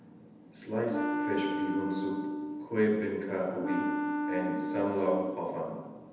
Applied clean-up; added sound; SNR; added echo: none; Wind instrument, woodwind instrument; 1 dB; reverberation time 1.1 s.